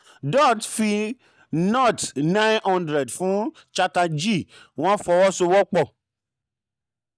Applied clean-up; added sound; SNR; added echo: neural mask model DeepFilterNet 3.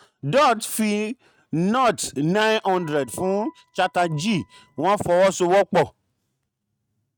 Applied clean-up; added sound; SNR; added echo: neural mask model RNNoise.